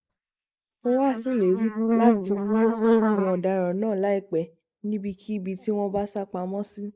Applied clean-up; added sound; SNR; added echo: neural mask model Resemble Enhance denoiser.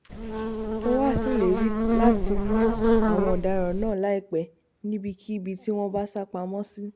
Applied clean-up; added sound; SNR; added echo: none; Buzz; -4 dB; none.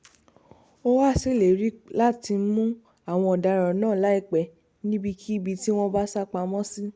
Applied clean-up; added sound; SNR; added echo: none; none; none; none.